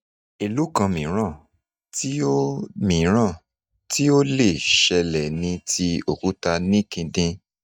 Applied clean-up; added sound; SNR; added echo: neural mask model DeepFilterNet 3.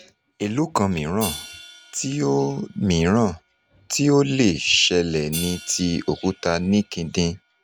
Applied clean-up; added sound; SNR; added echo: none; Hi-hat; 18 dB; none.